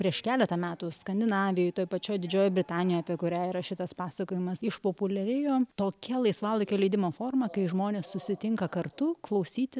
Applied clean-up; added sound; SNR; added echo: none; none; none; none.